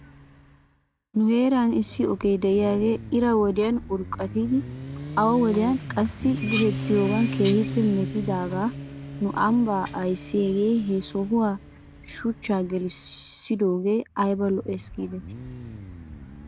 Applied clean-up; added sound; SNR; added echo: none; Motorcycle + Dishes, pots, and pans; 10 dB; none.